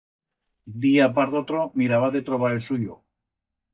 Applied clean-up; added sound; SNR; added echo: neural mask model DeepFilterNet 3.